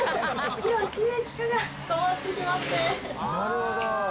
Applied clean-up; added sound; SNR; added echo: none; Engine; 10 dB; none.